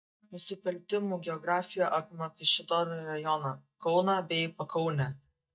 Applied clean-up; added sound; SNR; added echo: neural mask model DeepFilterNet 3.